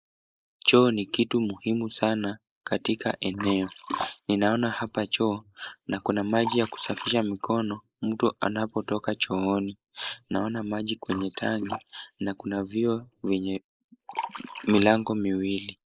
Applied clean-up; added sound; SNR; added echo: neural mask model Resemble Enhance denoiser.